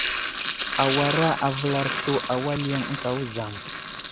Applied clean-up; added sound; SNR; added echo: none; Sink (filling or washing); 2 dB; none.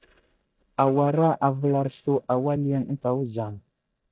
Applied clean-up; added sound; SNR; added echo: neural mask model DeepFilterNet 3.